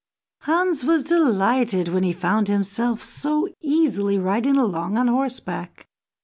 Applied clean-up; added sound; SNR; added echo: none; none; none; none.